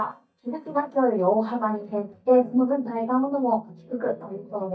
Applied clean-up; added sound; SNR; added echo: neural mask model DeepFilterNet 3.